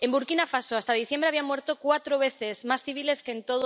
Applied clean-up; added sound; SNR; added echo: none; none; none; none.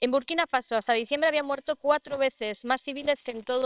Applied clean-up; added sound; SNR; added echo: neural separator model SepFormer WHAMR!.